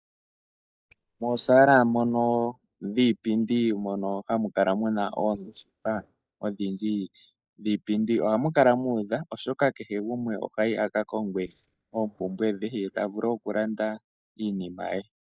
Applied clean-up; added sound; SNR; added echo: neural mask model DeepFilterNet 3.